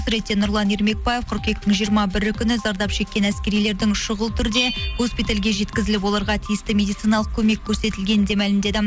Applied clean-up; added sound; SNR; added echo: none; Bell; 18 dB; none.